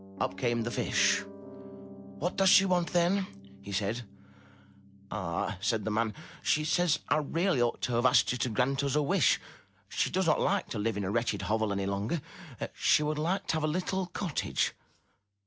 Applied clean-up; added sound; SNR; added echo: none; Piano; 20 dB; none.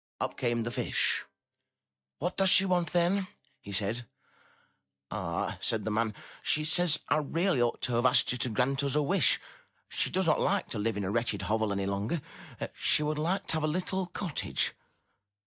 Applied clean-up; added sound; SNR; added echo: neural mask model DeepFilterNet 3.